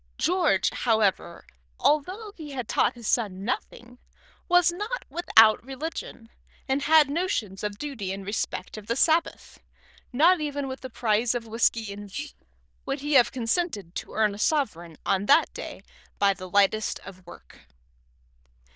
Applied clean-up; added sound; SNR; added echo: neural diffusion model UNIVERSE++.